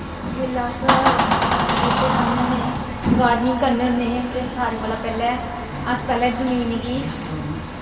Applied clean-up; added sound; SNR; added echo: none; Door; 1 dB; reverberation time 2.4 s.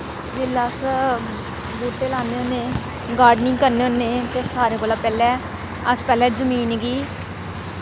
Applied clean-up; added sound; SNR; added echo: none; none; none; none.